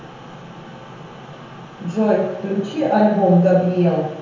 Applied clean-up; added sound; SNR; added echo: none; none; none; reverberation time 0.9 s.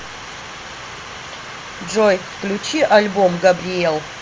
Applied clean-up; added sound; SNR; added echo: none; none; none; none.